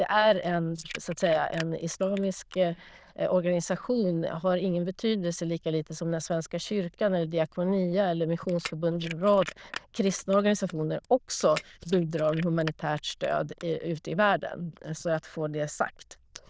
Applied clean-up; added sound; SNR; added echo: neural diffusion model UNIVERSE++.